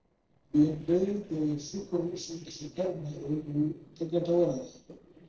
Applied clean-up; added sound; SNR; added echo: neural separator model SepFormer DNS4.